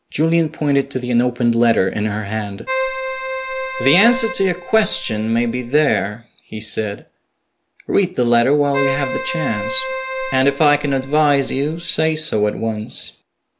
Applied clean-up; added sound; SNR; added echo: none; Keyboard (musical); 7 dB; none.